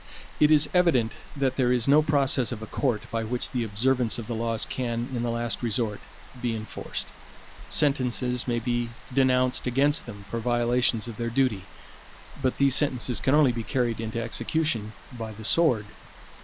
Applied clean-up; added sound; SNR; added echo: none; Rain; 14 dB; none.